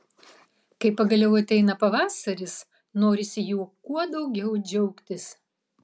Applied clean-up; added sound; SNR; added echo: none; none; none; none.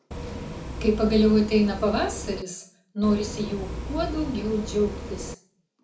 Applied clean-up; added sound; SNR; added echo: none; Bus; 8 dB; reverberation time 0.4 s.